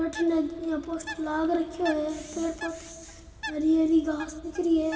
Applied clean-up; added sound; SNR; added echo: none; Bird; 15 dB; reverberation time 2.0 s.